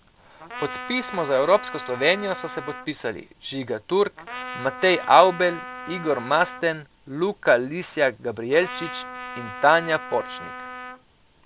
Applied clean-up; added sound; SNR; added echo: none; Trumpet; 13 dB; none.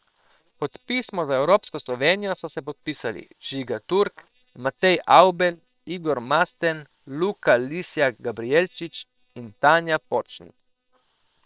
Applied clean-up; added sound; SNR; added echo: neural separator model SepFormer WHAM!.